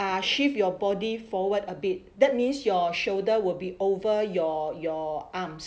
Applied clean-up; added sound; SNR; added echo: none; none; none; none.